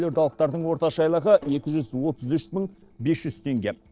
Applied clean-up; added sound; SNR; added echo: neural separator model SepFormer DNS4.